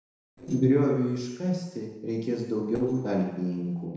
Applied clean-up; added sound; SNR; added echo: neural separator model SepFormer DNS4.